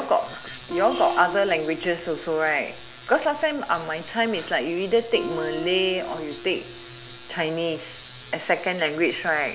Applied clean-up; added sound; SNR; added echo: none; Acoustic guitar; 12 dB; none.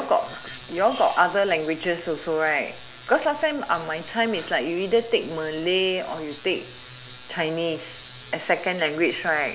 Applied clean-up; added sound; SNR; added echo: none; none; none; none.